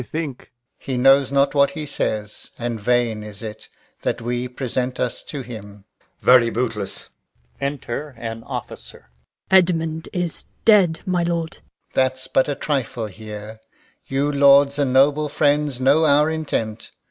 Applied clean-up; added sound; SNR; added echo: none; none; none; none.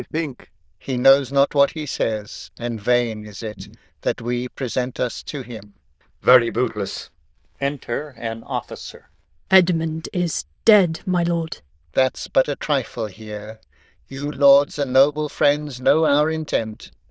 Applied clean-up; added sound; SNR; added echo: neural diffusion model UNIVERSE++.